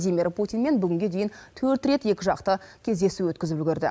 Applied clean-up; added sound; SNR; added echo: none; none; none; none.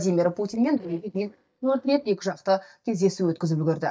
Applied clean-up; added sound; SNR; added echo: neural mask model DeepFilterNet 3.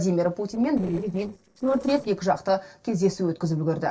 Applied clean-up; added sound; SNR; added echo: neural separator model SepFormer DNS4.